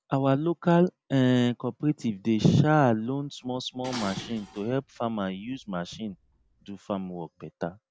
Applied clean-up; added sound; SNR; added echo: none; Dishes, pots, and pans; 18 dB; none.